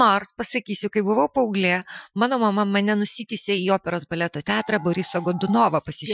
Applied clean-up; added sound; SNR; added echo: classical method Wiener filter.